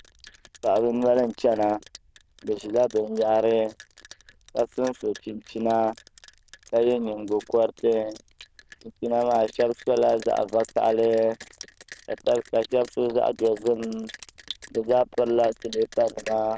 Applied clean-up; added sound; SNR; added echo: neural diffusion model UNIVERSE++.